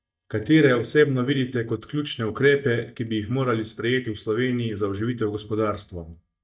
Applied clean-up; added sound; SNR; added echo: neural mask model DeepFilterNet 3.